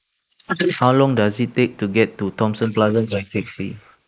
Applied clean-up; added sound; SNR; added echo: neural mask model Resemble Enhance denoiser.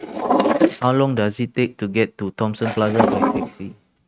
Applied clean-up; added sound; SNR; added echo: neural mask model RNNoise.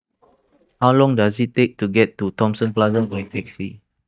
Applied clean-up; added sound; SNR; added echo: neural mask model DeepFilterNet 3.